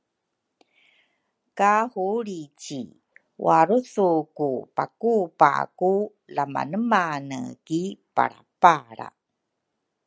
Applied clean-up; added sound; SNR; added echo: none; none; none; none.